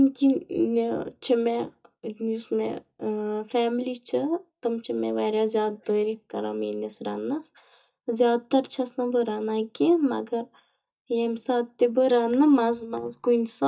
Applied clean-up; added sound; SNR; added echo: neural mask model DeepFilterNet 3.